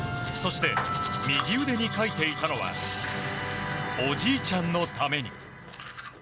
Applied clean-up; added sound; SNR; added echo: none; Domestic sounds, home sounds; 12 dB; none.